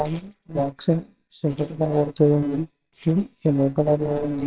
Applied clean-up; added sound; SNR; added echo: neural separator model SepFormer WHAMR!.